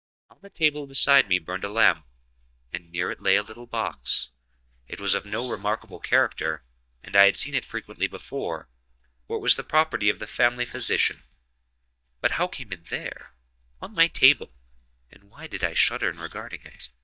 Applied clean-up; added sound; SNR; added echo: neural mask model DeepFilterNet 3.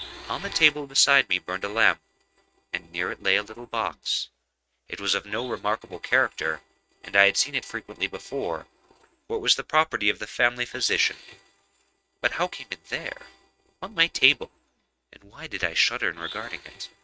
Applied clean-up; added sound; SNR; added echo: neural mask model RNNoise.